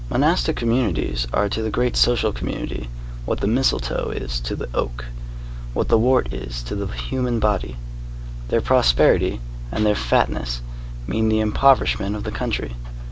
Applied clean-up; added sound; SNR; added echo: none; none; none; none.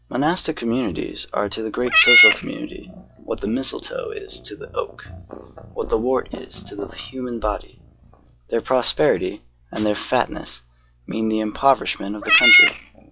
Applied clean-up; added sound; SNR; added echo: classical method log-MMSE.